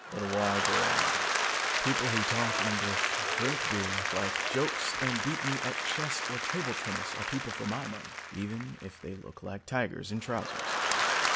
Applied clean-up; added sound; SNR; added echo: none; Applause / Crowd; -4 dB; none.